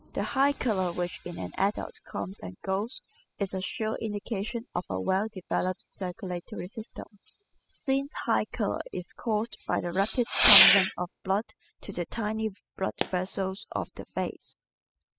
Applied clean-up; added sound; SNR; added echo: classical method spectral subtraction.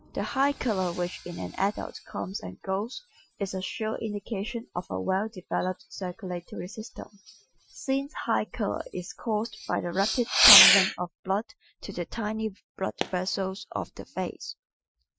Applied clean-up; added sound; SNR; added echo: classical method Wiener filter.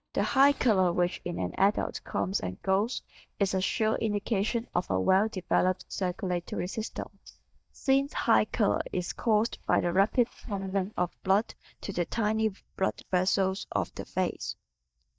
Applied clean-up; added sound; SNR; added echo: neural mask model DeepFilterNet 3.